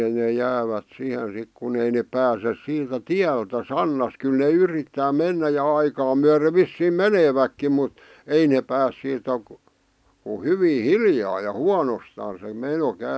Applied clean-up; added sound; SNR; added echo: none; none; none; none.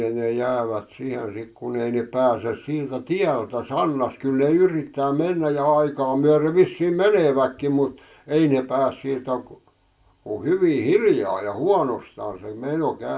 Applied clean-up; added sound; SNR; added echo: none; none; none; reverberation time 0.2 s.